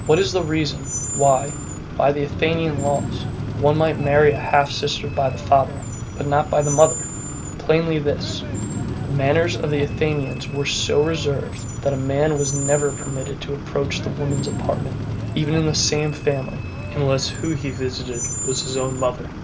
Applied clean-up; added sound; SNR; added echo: none; Screech; 6 dB; none.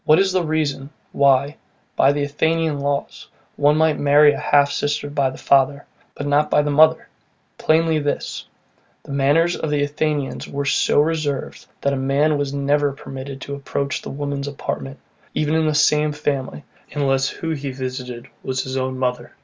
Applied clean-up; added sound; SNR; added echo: none; none; none; none.